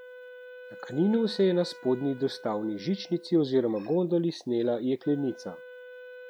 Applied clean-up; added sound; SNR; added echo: none; Wind instrument, woodwind instrument; 19 dB; none.